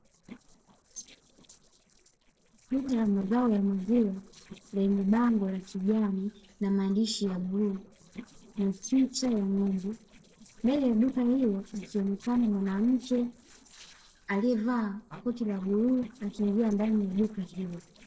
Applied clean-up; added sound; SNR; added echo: neural separator model SepFormer DNS4.